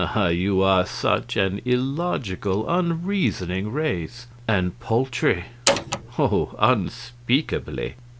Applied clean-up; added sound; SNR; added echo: none; Door; -1 dB; none.